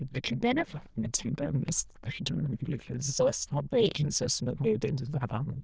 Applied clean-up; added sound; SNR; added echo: neural diffusion model UNIVERSE++.